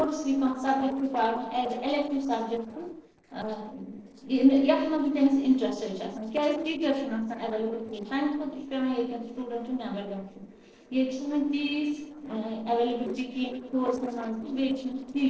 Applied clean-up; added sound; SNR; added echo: neural separator model SepFormer DNS4.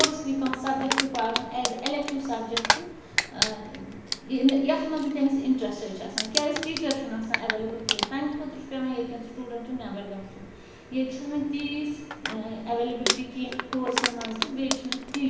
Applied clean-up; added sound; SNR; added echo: none; Crumpling, crinkling; 3 dB; reverberation time 0.9 s.